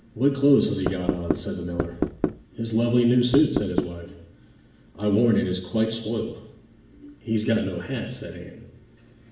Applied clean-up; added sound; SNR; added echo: none; Knock; 2 dB; reverberation time 0.8 s.